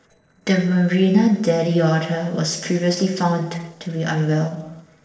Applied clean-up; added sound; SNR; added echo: neural separator model SepFormer DNS4.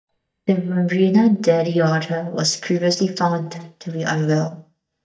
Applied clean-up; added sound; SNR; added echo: neural mask model DeepFilterNet 3.